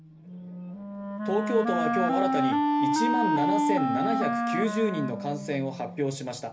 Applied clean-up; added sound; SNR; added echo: none; Wind instrument, woodwind instrument; -2 dB; reverberation time 0.3 s.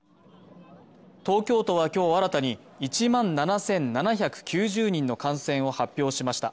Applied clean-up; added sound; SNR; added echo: none; none; none; none.